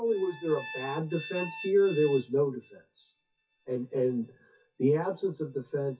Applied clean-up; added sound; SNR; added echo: classical method WPE with log-MMSE.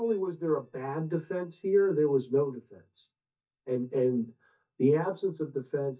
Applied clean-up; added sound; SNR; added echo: neural mask model DeepFilterNet 3.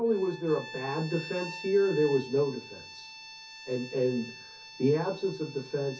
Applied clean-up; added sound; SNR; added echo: none; Bowed string instrument; 15 dB; reverberation time 0.3 s.